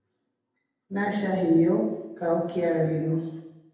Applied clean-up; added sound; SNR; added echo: none; none; none; reverberation time 0.8 s.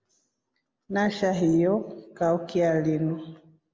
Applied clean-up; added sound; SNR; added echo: none; none; none; none.